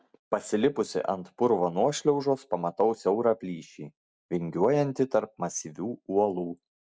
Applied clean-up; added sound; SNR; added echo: none; none; none; none.